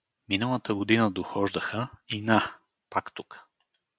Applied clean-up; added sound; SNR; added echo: none; none; none; none.